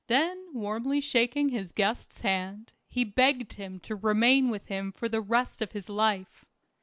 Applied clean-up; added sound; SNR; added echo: none; none; none; none.